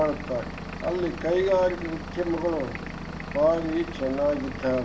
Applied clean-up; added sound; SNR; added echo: none; Engine / Vehicle; 9 dB; reverberation time 0.2 s.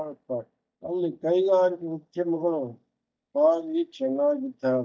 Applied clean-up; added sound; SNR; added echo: neural mask model DeepFilterNet 3.